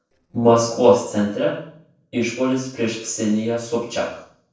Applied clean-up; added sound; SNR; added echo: neural separator model SepFormer DNS4.